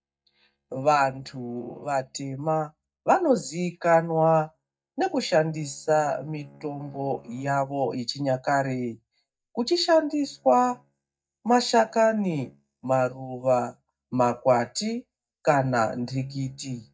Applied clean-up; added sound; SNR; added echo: neural mask model DeepFilterNet 3.